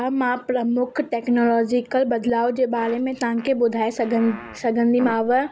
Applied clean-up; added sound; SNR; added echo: none; Fart; 18 dB; none.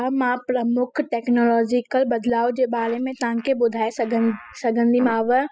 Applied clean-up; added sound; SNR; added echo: classical method spectral subtraction.